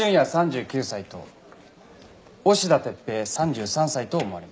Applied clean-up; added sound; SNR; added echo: none; none; none; none.